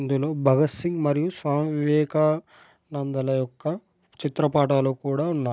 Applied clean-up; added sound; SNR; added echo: none; none; none; none.